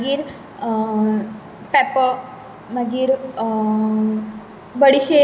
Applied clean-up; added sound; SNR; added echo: none; none; none; none.